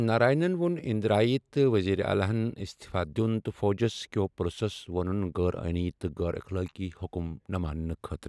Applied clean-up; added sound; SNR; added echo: none; none; none; none.